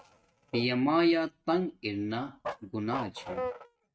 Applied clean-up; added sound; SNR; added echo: neural mask model RNNoise.